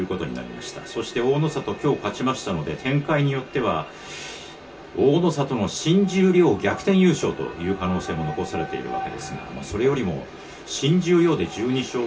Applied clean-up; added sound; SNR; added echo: none; Walk, footsteps; 16 dB; reverberation time 0.2 s.